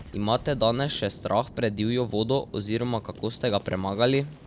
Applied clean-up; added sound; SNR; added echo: none; Boom; 18 dB; none.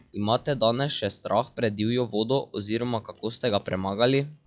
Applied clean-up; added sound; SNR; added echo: classical method log-MMSE.